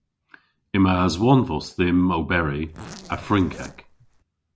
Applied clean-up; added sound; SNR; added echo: none; Zipper (clothing); 19 dB; none.